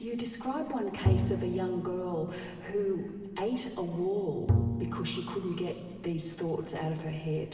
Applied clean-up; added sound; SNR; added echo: none; Bowed string instrument; 1 dB; reverberation time 2.3 s.